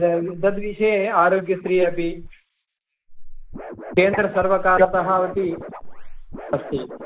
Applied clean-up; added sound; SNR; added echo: neural mask model Resemble Enhance denoiser.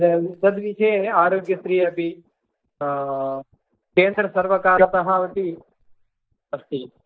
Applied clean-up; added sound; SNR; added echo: neural mask model DeepFilterNet 3.